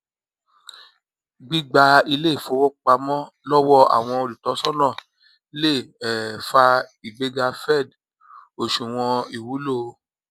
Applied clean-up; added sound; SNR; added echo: none; none; none; none.